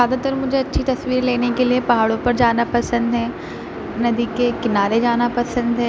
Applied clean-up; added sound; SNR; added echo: none; none; none; none.